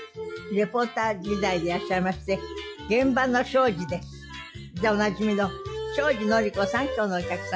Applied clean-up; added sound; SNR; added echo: classical method log-MMSE.